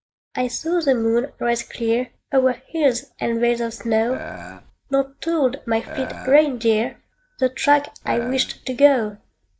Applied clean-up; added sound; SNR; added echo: neural mask model DeepFilterNet 3.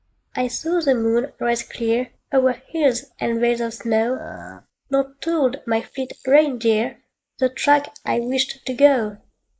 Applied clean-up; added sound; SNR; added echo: neural mask model Resemble Enhance denoiser.